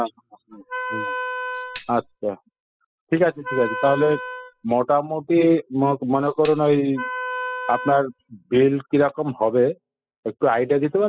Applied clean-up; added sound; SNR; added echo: classical method spectral subtraction.